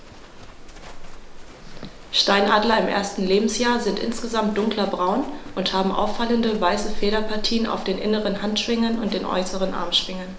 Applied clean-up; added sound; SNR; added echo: none; Livestock, farm animals, working animals; 9 dB; none.